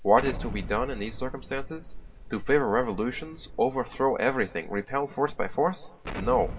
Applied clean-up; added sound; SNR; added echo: none; Explosion; 13 dB; reverberation time 1.9 s.